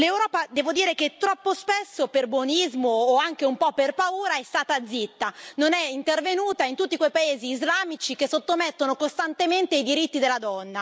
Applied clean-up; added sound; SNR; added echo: none; none; none; none.